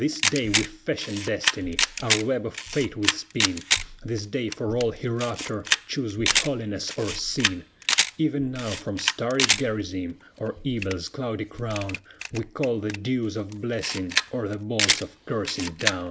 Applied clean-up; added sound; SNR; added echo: none; Camera; 1 dB; none.